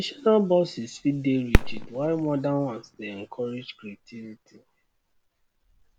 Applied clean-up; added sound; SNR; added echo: none; Fireworks; 3 dB; none.